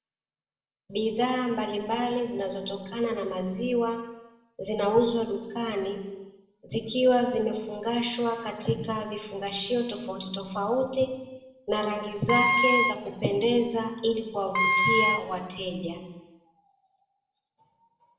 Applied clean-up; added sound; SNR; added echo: none; Wind instrument, woodwind instrument; -3 dB; reverberation time 1.1 s.